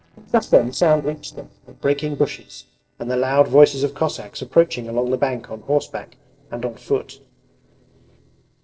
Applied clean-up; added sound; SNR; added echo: neural separator model SepFormer DNS4.